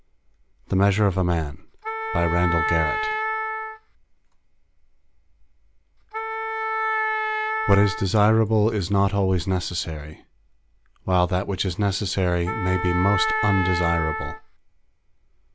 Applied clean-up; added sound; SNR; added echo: none; Wind instrument, woodwind instrument; 2 dB; none.